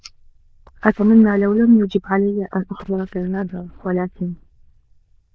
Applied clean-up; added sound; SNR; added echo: neural diffusion model UNIVERSE++.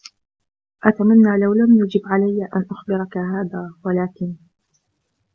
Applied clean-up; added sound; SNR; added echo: none; none; none; none.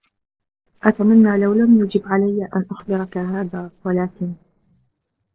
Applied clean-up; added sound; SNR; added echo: neural separator model SepFormer DNS4.